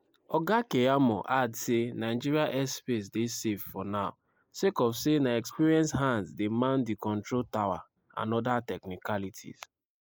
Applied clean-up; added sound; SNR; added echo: neural mask model Resemble Enhance denoiser.